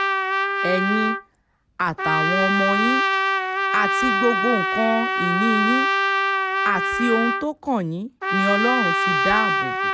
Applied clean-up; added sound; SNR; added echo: none; Trumpet; -3 dB; none.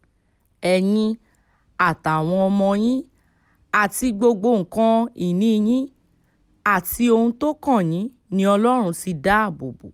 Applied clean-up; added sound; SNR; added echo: none; none; none; none.